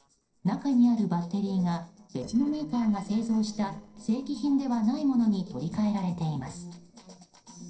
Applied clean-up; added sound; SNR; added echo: neural separator model SepFormer DNS4.